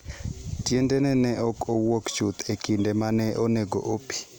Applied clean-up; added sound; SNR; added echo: none; none; none; none.